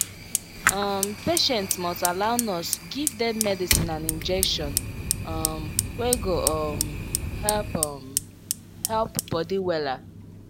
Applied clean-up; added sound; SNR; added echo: none; Fire; 1 dB; none.